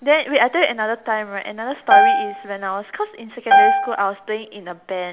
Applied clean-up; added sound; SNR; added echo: none; Piano; -4 dB; none.